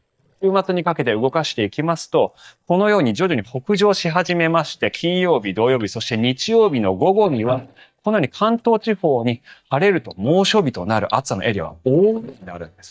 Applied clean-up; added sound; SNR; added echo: neural mask model DeepFilterNet 3.